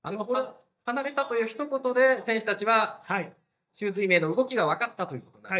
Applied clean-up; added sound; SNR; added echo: neural mask model DeepFilterNet 3.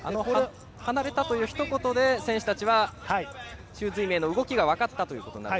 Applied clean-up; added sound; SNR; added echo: none; none; none; none.